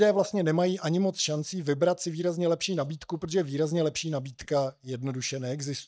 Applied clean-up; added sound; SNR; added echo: neural mask model DeepFilterNet 3.